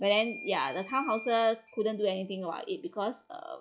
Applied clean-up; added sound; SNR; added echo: classical method log-MMSE.